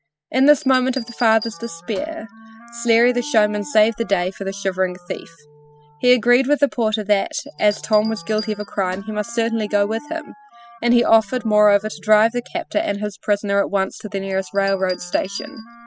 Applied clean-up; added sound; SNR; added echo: classical method spectral subtraction.